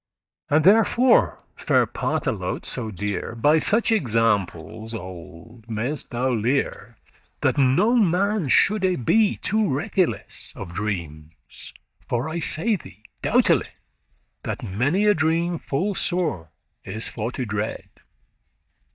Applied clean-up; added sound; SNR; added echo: neural mask model DeepFilterNet 3.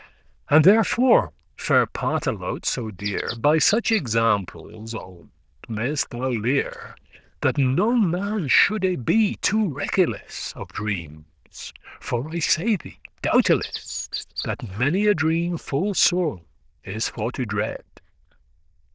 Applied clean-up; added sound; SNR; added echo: neural diffusion model UNIVERSE++.